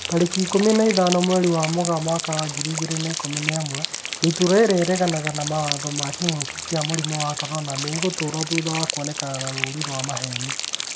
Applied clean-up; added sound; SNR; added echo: none; Rain; 5 dB; none.